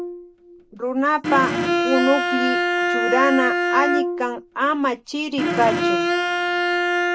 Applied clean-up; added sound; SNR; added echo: none; Bowed string instrument; -1 dB; none.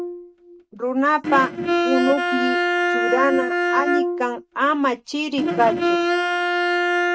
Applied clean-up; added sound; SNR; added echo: neural mask model RNNoise.